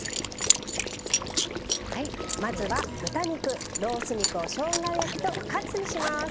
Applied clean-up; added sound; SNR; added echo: none; Water / Liquid + Coin (dropping) / Zipper (clothing); -2 dB; none.